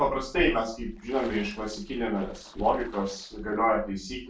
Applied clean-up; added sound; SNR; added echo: neural separator model SepFormer DNS4.